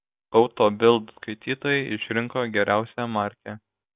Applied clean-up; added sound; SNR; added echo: none; none; none; none.